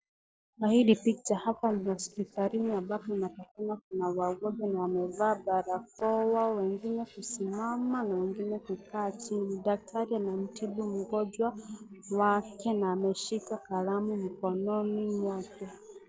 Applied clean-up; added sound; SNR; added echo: neural separator model SepFormer DNS4.